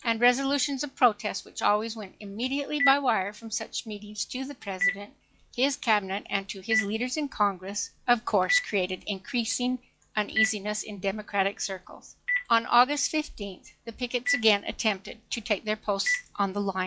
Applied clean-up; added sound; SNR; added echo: classical method log-MMSE.